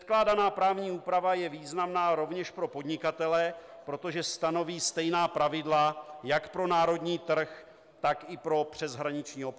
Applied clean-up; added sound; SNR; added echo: none; none; none; none.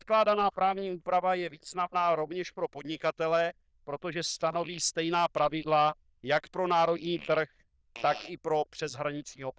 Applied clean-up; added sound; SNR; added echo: neural diffusion model UNIVERSE++.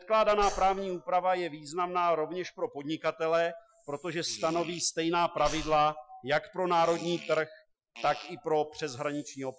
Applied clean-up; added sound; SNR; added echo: classical method Wiener filter.